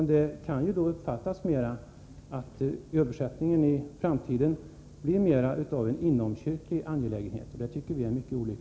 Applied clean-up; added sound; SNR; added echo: none; none; none; none.